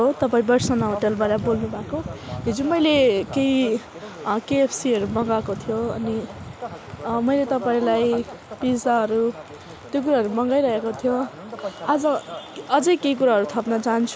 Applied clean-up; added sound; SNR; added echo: none; none; none; none.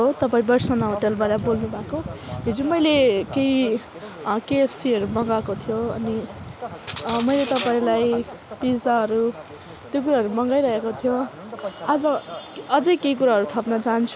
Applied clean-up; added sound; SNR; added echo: none; Cutlery, silverware; 11 dB; none.